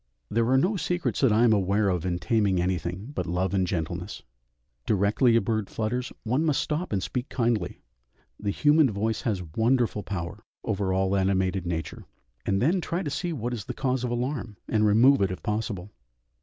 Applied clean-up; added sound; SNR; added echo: none; none; none; none.